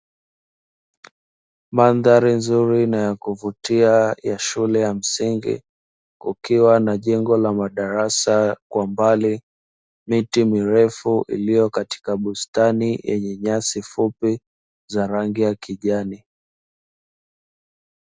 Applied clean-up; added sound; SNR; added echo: none; none; none; none.